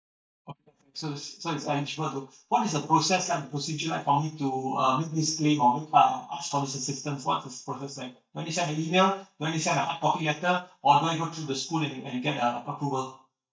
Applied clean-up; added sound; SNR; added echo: neural mask model DeepFilterNet 3.